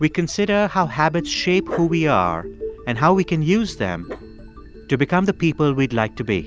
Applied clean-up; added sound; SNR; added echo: none; Dog; 18 dB; none.